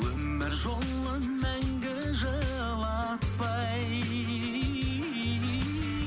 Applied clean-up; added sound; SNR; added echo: none; none; none; none.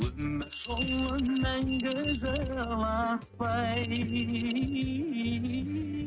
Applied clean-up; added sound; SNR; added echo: neural mask model RNNoise.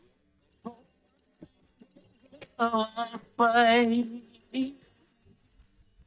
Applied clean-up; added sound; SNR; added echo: neural mask model DeepFilterNet 3.